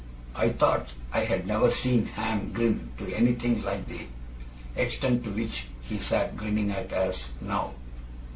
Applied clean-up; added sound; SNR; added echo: none; none; none; reverberation time 0.3 s.